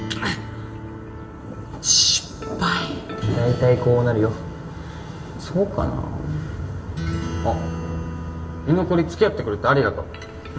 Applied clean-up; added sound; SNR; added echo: none; Thunder; 16 dB; reverberation time 0.9 s.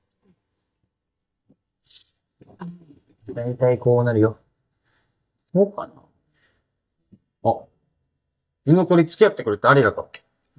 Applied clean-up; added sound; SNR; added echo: neural mask model DeepFilterNet 3.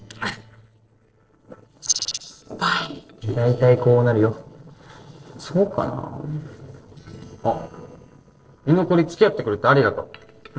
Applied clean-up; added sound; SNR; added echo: neural separator model SepFormer DNS4.